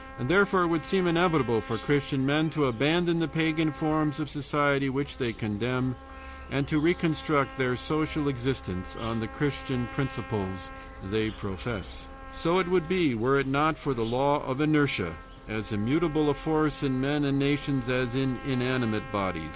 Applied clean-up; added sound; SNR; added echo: none; Trumpet + Insect; 15 dB; none.